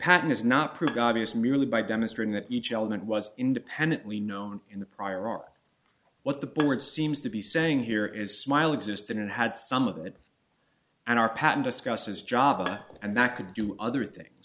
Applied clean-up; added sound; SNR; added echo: none; Bowed string instrument; 16 dB; none.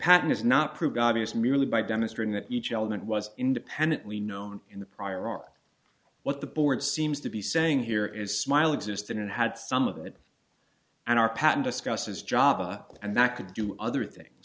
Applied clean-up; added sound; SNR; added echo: none; none; none; none.